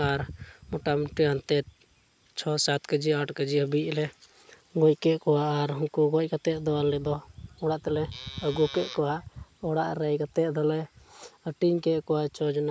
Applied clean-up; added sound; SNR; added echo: none; none; none; none.